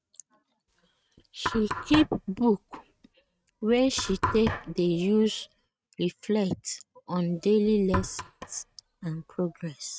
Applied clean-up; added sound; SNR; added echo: neural mask model RNNoise.